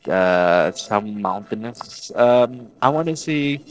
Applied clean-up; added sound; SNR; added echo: neural separator model SepFormer DNS4.